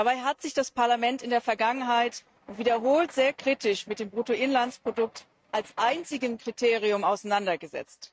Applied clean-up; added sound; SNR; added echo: neural mask model RNNoise.